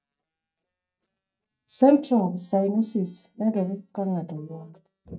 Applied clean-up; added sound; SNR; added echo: neural mask model DeepFilterNet 3.